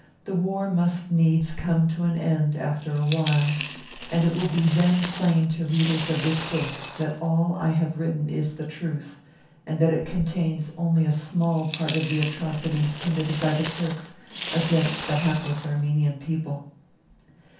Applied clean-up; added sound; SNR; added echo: none; Coin (dropping); 9 dB; reverberation time 0.6 s.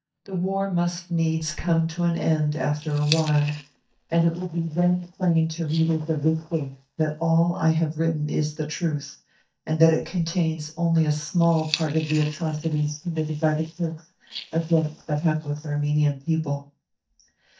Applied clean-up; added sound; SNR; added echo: neural mask model DeepFilterNet 3.